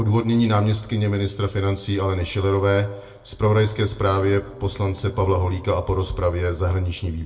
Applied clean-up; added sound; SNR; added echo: neural separator model SepFormer DNS4.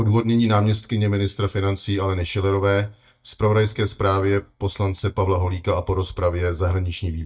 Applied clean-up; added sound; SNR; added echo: neural mask model DeepFilterNet 3.